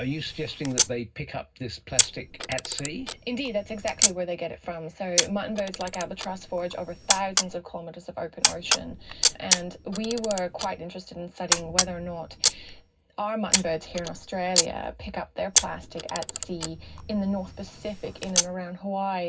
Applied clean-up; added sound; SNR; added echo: none; Camera; -2 dB; reverberation time 0.4 s.